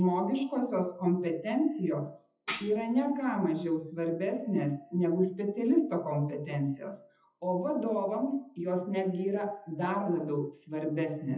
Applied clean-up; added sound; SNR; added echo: classical method WPE with log-MMSE.